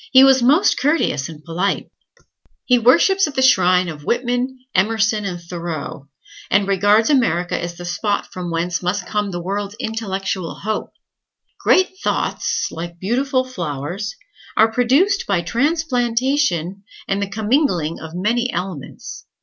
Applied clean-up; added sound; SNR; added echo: none; none; none; none.